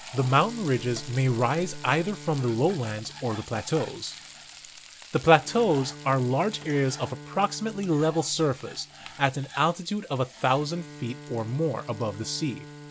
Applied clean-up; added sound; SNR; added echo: none; Bowed string instrument + Frying (food); 16 dB; none.